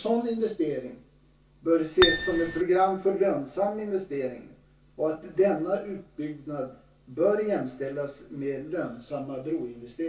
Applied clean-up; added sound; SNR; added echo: none; Acoustic guitar; -4 dB; reverberation time 0.2 s.